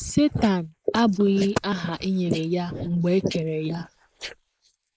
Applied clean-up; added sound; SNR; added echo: neural mask model Resemble Enhance denoiser.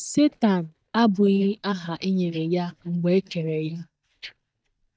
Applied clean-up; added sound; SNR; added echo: neural mask model DeepFilterNet 3.